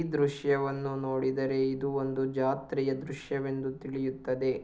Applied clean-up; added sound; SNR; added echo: none; none; none; none.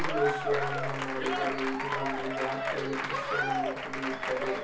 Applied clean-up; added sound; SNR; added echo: none; Applause / Crowd; -1 dB; reverberation time 0.3 s.